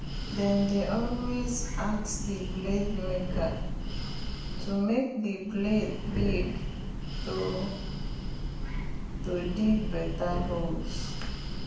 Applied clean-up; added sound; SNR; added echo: none; Breathing; 1 dB; reverberation time 0.9 s.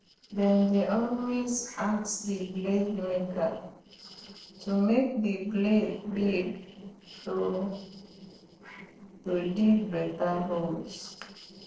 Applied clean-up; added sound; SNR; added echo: neural separator model SepFormer DNS4.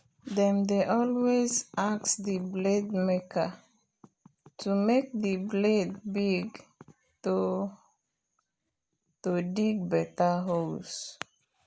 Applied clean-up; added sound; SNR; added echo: none; none; none; none.